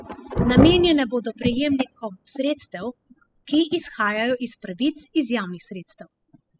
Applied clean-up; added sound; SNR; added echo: classical method spectral subtraction.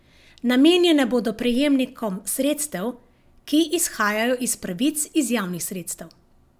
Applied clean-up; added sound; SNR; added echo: none; none; none; none.